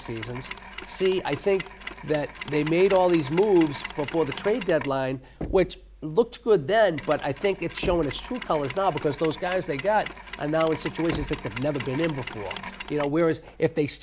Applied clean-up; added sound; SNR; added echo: none; Mechanisms + Knock; 13 dB; none.